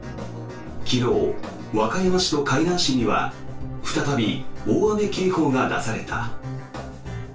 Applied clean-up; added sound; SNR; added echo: none; none; none; reverberation time 0.2 s.